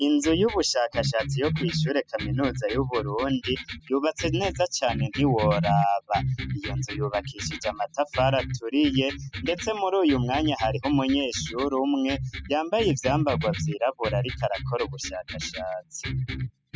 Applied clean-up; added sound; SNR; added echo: classical method spectral subtraction.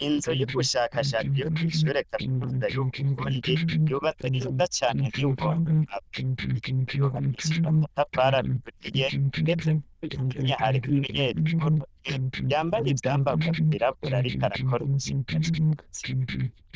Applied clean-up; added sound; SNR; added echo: neural diffusion model UNIVERSE++.